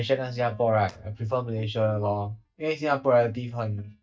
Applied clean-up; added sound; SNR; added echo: neural mask model DeepFilterNet 3.